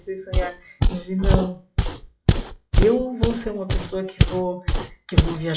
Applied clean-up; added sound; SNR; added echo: classical method WPE with log-MMSE.